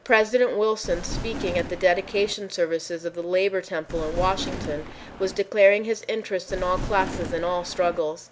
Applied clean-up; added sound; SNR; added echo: none; Thunder; 8 dB; none.